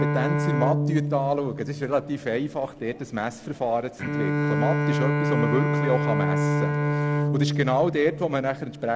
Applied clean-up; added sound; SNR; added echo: none; Bowed string instrument; -1 dB; none.